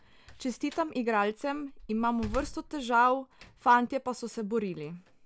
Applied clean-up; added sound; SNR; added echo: none; Slam; 17 dB; none.